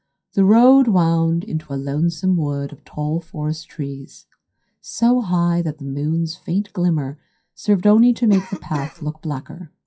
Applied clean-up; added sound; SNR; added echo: classical method WPE with log-MMSE.